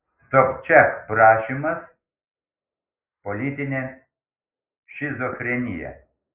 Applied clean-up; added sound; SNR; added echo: neural mask model Resemble Enhance denoiser.